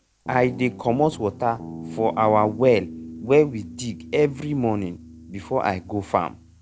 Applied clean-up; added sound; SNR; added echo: none; Guitar; 15 dB; none.